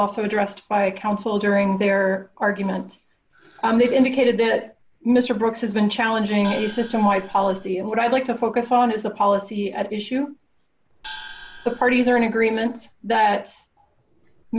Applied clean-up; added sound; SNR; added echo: none; Gong; 16 dB; none.